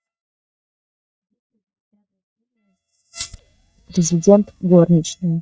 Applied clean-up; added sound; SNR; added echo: neural mask model DeepFilterNet 3.